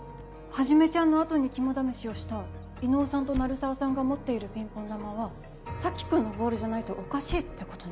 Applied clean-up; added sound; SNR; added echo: none; Squeak / Slam / Wood; 17 dB; none.